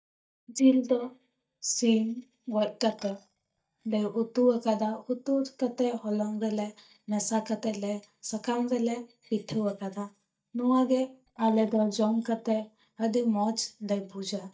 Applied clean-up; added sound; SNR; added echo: neural mask model DeepFilterNet 3.